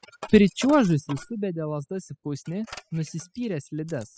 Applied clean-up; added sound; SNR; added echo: classical method spectral subtraction.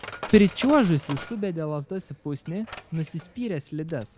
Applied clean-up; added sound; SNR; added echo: none; Coin (dropping); 16 dB; none.